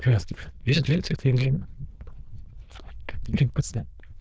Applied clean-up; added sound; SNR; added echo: neural diffusion model UNIVERSE++.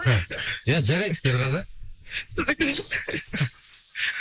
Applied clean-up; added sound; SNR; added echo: neural mask model Resemble Enhance denoiser.